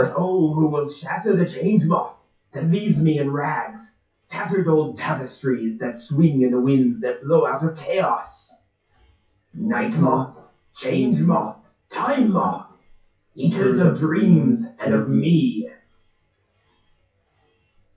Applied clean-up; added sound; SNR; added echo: classical method WPE with log-MMSE.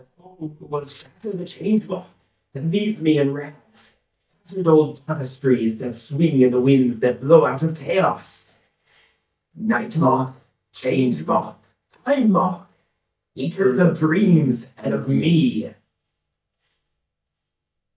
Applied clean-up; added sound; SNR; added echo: neural mask model DeepFilterNet 3.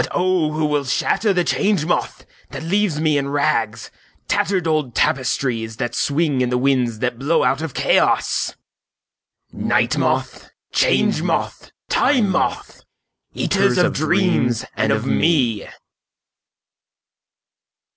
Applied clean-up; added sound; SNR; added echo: none; none; none; none.